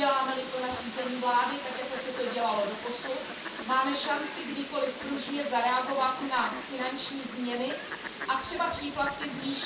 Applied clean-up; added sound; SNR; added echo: none; Fowl; 8 dB; reverberation time 0.3 s.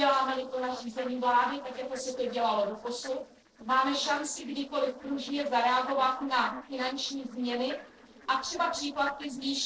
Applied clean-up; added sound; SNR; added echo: neural separator model SepFormer DNS4.